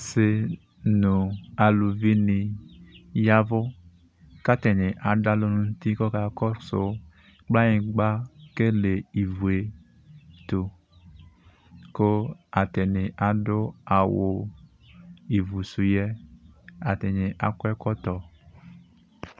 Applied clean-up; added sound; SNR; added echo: none; none; none; none.